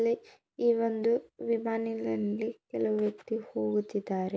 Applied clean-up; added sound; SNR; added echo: none; none; none; none.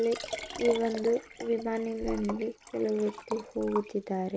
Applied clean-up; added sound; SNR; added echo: none; Liquid; 11 dB; none.